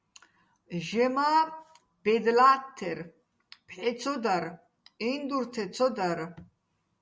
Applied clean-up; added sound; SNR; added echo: none; none; none; none.